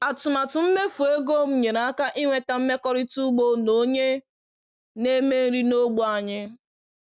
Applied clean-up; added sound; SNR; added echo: none; none; none; none.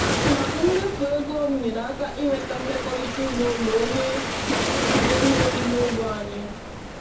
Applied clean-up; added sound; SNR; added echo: none; Waves, surf; 0 dB; reverberation time 0.6 s.